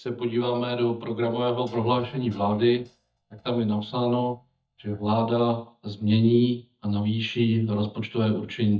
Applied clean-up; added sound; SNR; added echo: neural mask model DeepFilterNet 3.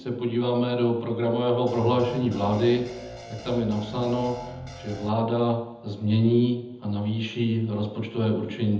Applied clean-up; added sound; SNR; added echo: none; Guitar; 14 dB; reverberation time 0.8 s.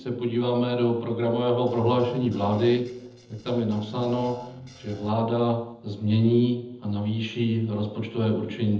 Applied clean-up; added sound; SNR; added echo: neural separator model SepFormer DNS4.